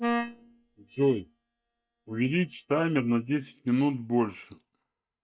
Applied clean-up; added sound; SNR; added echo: neural mask model DeepFilterNet 3.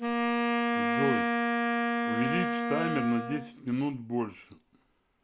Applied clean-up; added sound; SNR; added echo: none; Wind instrument, woodwind instrument; -4 dB; none.